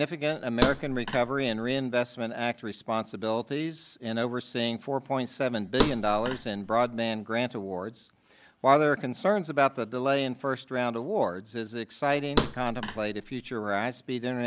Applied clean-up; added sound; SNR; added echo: none; Thump, thud; 4 dB; none.